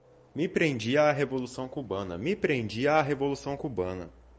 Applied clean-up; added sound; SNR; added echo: none; none; none; none.